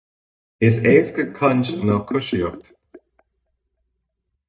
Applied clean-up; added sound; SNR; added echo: neural mask model DeepFilterNet 3.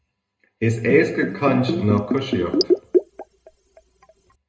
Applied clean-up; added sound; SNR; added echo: none; Bathtub (filling or washing); 1 dB; reverberation time 0.2 s.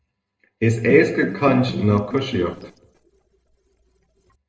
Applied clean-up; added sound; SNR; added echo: neural separator model SepFormer DNS4.